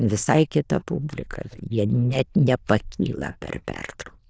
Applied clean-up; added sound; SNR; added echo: neural diffusion model UNIVERSE++.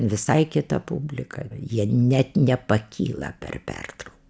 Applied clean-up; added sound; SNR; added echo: none; none; none; none.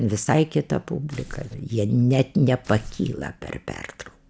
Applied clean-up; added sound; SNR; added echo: none; Tearing; 17 dB; none.